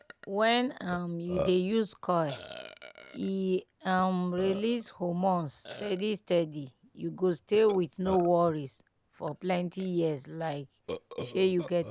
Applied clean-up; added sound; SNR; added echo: none; Burping, eructation; 15 dB; none.